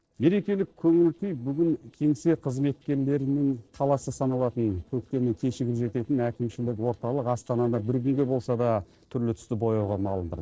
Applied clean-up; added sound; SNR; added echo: neural separator model SepFormer DNS4.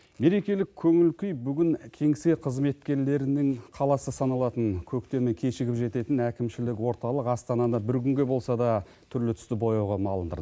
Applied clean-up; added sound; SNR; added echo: none; none; none; none.